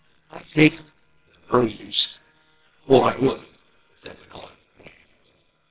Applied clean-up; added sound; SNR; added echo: neural separator model SepFormer WHAMR!.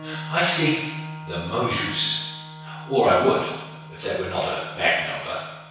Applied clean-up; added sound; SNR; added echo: none; Organ; 14 dB; reverberation time 1.1 s.